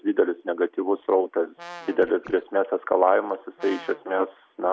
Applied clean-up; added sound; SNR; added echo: none; Brass instrument; 19 dB; none.